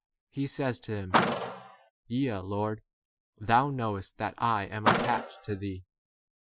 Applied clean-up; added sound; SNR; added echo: classical method Wiener filter.